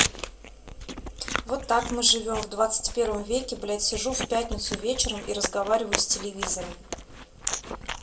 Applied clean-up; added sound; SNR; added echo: none; Chewing, mastication; 6 dB; reverberation time 0.2 s.